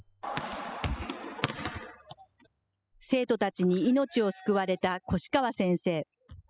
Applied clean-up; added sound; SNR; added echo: classical method spectral subtraction.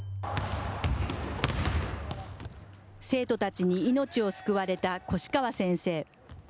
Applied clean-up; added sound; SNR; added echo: none; Keyboard (musical); 14 dB; none.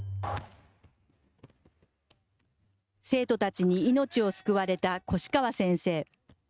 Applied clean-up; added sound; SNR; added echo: neural mask model RNNoise.